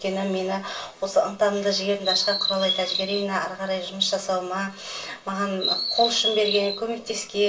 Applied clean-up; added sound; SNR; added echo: none; Chirp, tweet; 2 dB; reverberation time 0.2 s.